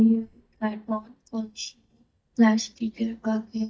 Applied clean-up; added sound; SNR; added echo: neural mask model DeepFilterNet 3.